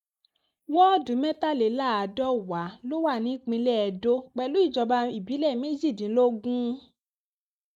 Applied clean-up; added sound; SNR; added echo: neural mask model Resemble Enhance denoiser.